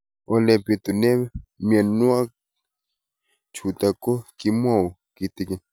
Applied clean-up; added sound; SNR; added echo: none; none; none; none.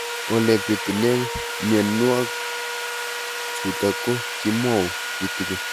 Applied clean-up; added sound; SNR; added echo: none; Sawing; 4 dB; none.